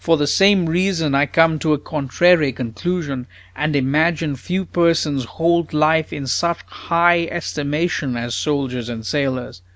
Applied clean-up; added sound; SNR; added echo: none; none; none; none.